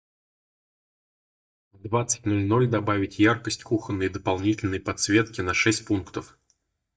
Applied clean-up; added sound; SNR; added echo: neural mask model DeepFilterNet 3.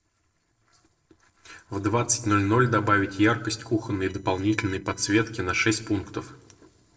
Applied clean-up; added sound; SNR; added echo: neural separator model SepFormer DNS4.